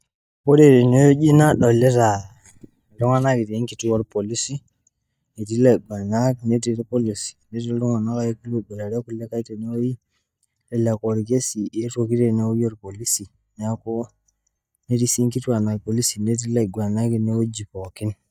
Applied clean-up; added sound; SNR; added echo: neural mask model DeepFilterNet 3.